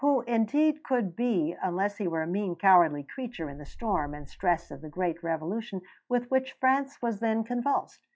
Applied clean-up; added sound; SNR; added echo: classical method log-MMSE.